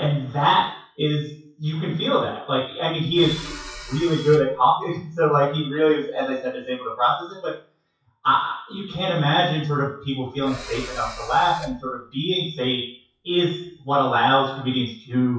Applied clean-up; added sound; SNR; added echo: classical method WPE with log-MMSE.